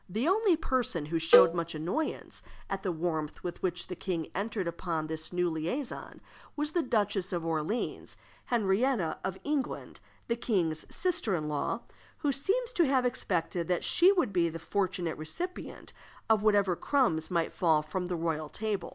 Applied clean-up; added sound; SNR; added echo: none; Cowbell; -1 dB; none.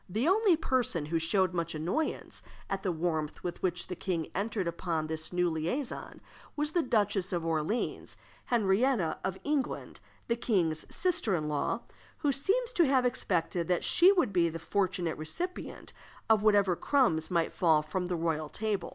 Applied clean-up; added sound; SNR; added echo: none; none; none; none.